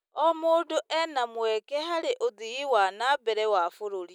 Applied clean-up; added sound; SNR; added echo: none; none; none; none.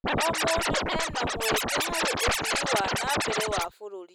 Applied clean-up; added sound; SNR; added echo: none; Scratching (performance technique); -5 dB; none.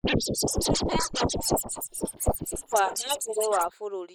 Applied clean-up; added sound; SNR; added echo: neural mask model Resemble Enhance denoiser.